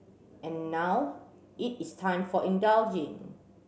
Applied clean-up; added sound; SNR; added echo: none; none; none; none.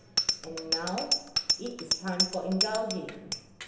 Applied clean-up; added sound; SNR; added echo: none; Bicycle bell; -3 dB; reverberation time 0.8 s.